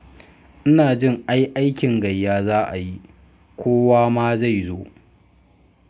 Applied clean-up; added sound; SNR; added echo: none; none; none; none.